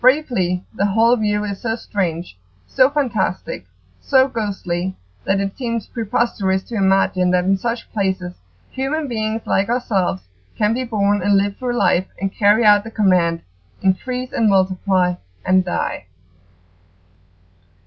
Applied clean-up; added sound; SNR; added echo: none; none; none; none.